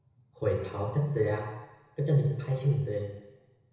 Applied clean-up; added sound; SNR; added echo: none; none; none; reverberation time 1.0 s.